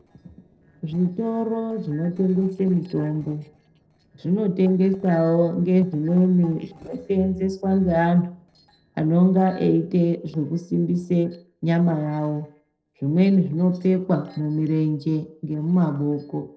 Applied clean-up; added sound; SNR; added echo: neural separator model SepFormer DNS4.